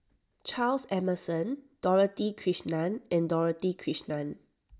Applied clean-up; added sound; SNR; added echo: none; none; none; none.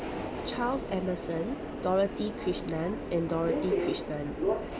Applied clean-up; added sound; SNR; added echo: none; Subway, metro, underground; 2 dB; none.